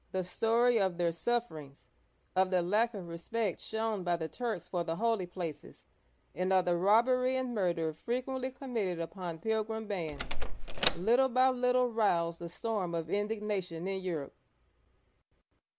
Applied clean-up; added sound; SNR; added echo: none; Door; -5 dB; none.